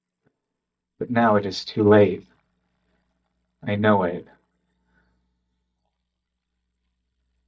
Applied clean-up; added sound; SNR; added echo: neural mask model DeepFilterNet 3.